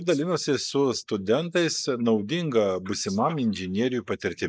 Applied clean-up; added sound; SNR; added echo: neural mask model Resemble Enhance denoiser.